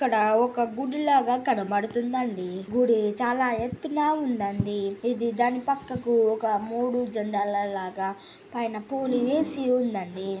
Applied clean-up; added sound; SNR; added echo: none; none; none; none.